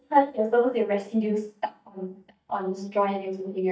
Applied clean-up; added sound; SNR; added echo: neural mask model DeepFilterNet 3.